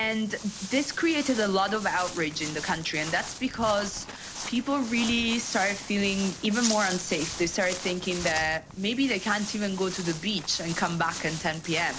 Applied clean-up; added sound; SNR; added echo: none; Walk, footsteps; 10 dB; none.